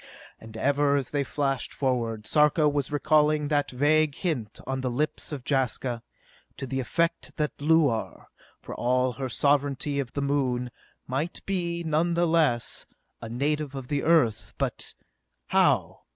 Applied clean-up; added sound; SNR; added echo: none; none; none; none.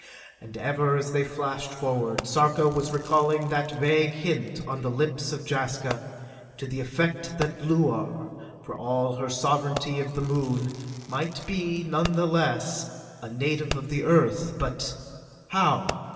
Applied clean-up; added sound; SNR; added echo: none; Fireworks; 16 dB; reverberation time 2.5 s.